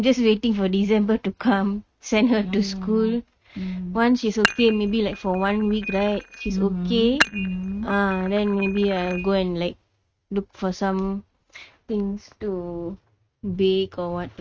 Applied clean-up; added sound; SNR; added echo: neural mask model RNNoise.